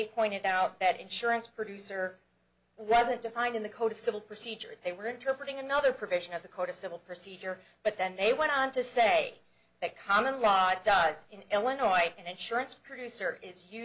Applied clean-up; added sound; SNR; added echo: none; none; none; none.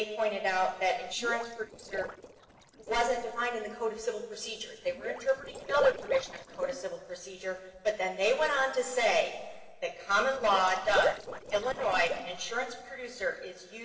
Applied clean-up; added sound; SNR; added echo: neural separator model SepFormer DNS4.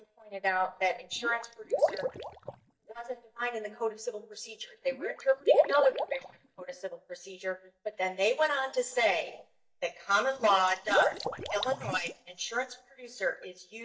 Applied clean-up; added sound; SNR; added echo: neural mask model DeepFilterNet 3.